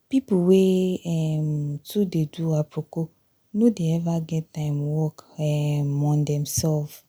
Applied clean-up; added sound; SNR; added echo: none; none; none; none.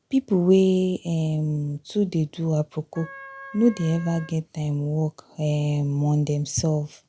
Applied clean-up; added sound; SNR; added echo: none; Wind instrument, woodwind instrument; 19 dB; none.